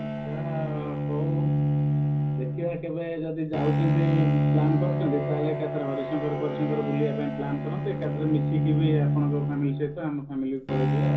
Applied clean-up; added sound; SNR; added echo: none; Bowed string instrument; -4 dB; reverberation time 0.5 s.